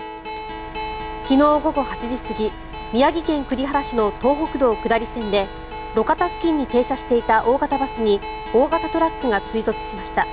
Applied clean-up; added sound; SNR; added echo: none; Acoustic guitar; 11 dB; none.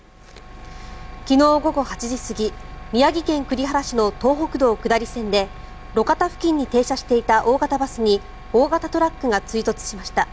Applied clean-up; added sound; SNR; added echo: none; none; none; none.